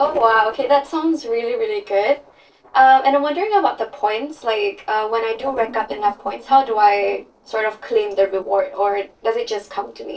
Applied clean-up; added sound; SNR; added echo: neural separator model SepFormer DNS4.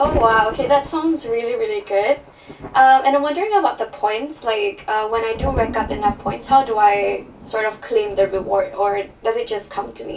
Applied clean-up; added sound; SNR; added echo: none; Thunder; 13 dB; reverberation time 0.2 s.